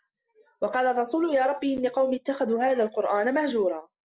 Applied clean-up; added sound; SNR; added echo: none; none; none; none.